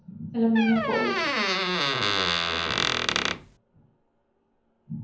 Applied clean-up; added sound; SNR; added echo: none; Squeak; -4 dB; reverberation time 0.9 s.